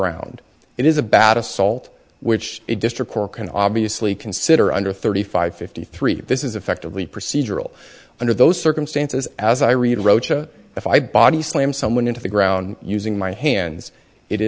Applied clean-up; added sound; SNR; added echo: none; none; none; none.